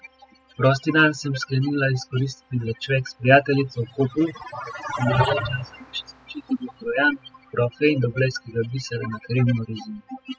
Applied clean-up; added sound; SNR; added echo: classical method spectral subtraction.